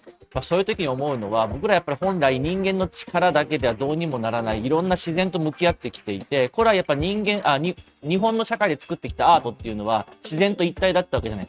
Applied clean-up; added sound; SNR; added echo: neural mask model RNNoise.